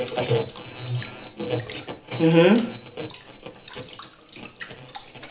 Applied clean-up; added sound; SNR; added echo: none; Bathtub (filling or washing) / Water; 19 dB; reverberation time 0.3 s.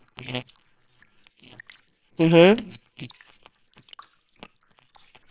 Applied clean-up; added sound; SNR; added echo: neural separator model SepFormer WHAMR!.